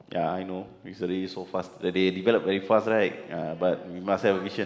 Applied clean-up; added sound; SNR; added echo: none; none; none; reverberation time 1.3 s.